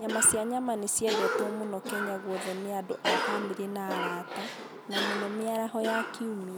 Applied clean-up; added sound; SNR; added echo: none; Cough; 3 dB; none.